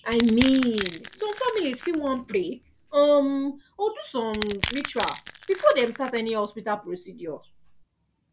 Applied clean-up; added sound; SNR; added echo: none; Crushing; 12 dB; none.